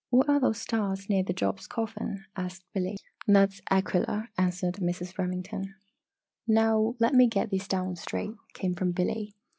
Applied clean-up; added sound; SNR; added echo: none; none; none; none.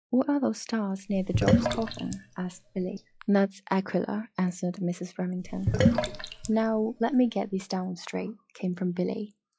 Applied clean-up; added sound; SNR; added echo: classical method log-MMSE.